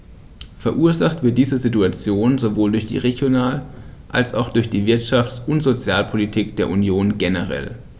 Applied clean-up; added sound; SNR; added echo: none; none; none; none.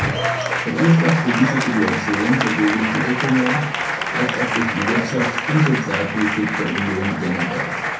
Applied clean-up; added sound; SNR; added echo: none; Applause; 2 dB; reverberation time 0.6 s.